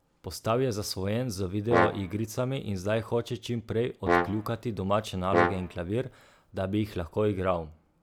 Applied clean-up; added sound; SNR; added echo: none; Brass instrument; 1 dB; none.